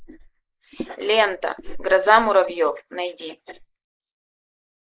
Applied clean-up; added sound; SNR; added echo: neural mask model Resemble Enhance denoiser.